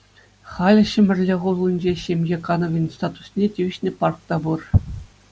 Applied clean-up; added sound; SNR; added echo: none; none; none; none.